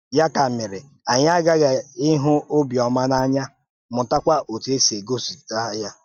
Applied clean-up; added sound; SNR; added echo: neural mask model DeepFilterNet 3.